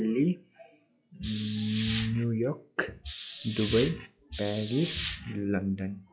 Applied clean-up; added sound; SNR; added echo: classical method log-MMSE.